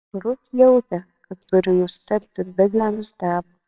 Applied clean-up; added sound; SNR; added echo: neural separator model SepFormer WHAMR!.